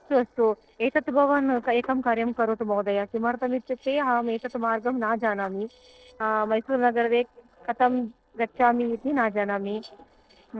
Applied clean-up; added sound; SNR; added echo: neural separator model SepFormer DNS4.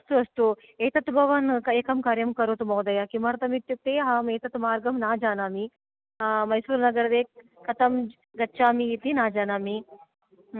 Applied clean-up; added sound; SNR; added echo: none; none; none; none.